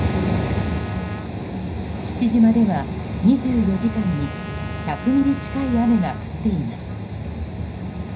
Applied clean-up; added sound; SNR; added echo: none; Trumpet; 19 dB; reverberation time 0.5 s.